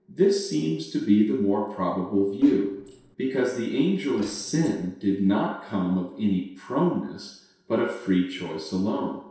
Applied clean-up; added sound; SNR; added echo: neural separator model SepFormer DNS4.